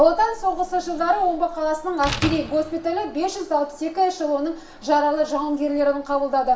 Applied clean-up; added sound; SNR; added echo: none; Slam; 14 dB; reverberation time 0.7 s.